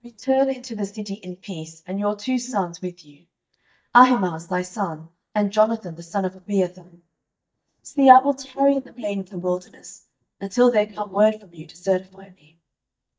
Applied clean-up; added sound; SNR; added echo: neural mask model DeepFilterNet 3.